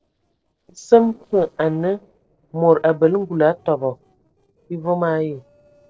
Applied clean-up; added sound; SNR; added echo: neural separator model SepFormer DNS4.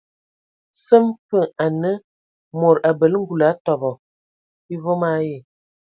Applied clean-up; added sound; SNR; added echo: none; none; none; none.